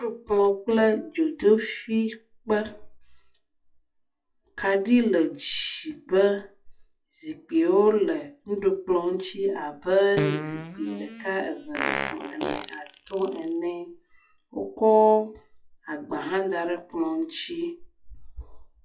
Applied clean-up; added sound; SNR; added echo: classical method WPE with log-MMSE.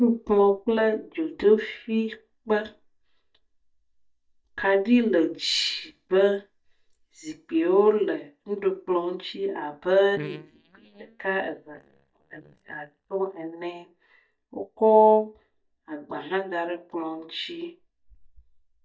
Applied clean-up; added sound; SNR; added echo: neural mask model DeepFilterNet 3.